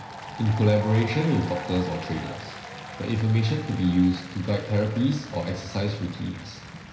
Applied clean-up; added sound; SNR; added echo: none; Applause; 14 dB; reverberation time 0.9 s.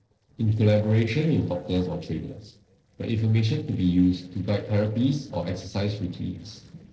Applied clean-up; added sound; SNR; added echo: neural separator model SepFormer DNS4.